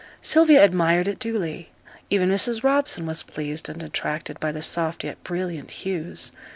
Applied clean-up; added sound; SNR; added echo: none; none; none; none.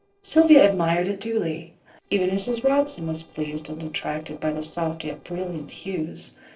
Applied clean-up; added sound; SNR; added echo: neural separator model SepFormer DNS4.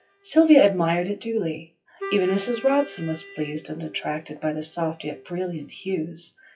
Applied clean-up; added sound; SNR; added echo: classical method WPE with log-MMSE.